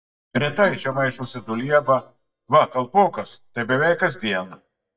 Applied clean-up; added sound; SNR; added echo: neural mask model DeepFilterNet 3.